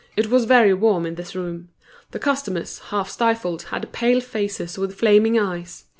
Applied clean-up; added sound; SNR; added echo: none; none; none; none.